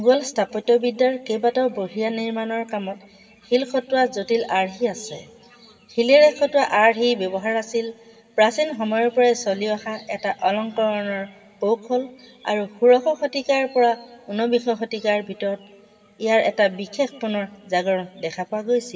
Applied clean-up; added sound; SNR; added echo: none; none; none; reverberation time 2.2 s.